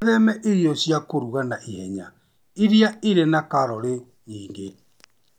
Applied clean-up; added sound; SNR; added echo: none; none; none; none.